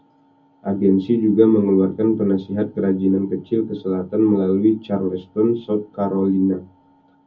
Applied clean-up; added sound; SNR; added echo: none; none; none; reverberation time 0.3 s.